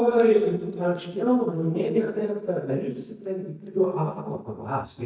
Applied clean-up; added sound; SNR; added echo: neural mask model DeepFilterNet 3.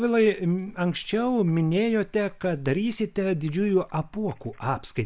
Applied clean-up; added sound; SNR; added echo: none; none; none; none.